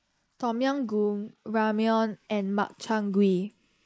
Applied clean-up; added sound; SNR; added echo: neural mask model Resemble Enhance denoiser.